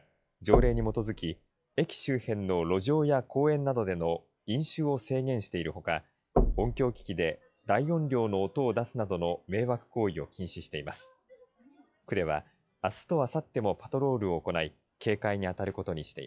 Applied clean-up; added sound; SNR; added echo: classical method log-MMSE.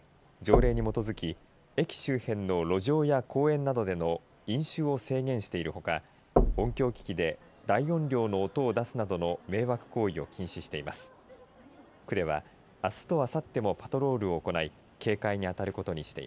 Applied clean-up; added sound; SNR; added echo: none; Knock; 2 dB; none.